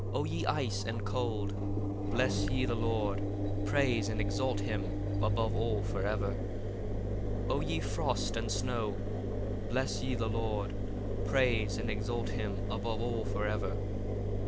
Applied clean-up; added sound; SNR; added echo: none; Engine; -3 dB; none.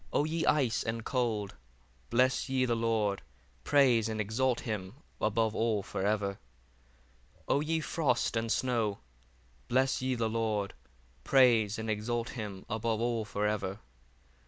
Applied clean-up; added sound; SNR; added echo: none; none; none; none.